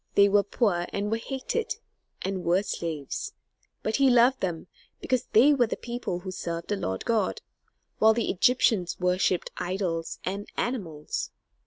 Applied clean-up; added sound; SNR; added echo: none; none; none; none.